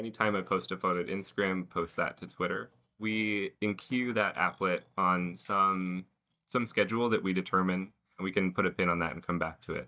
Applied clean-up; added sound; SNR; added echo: neural mask model DeepFilterNet 3.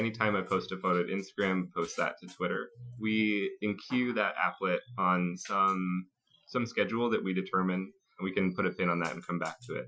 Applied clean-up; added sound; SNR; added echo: classical method Wiener filter.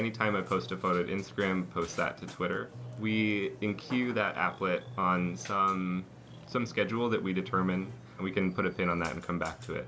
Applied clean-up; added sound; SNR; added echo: none; Burping, eructation + Electric guitar; 16 dB; none.